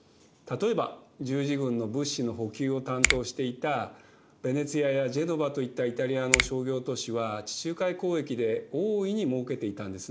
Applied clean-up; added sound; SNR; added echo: none; Finger snapping; 3 dB; none.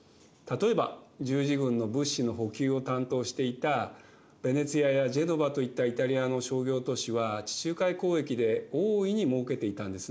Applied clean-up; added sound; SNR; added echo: none; none; none; none.